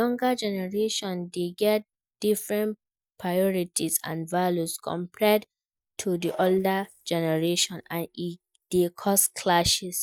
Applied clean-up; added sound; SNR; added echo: neural mask model DeepFilterNet 3.